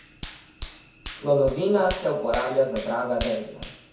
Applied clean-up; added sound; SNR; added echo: none; Hands; 13 dB; reverberation time 0.6 s.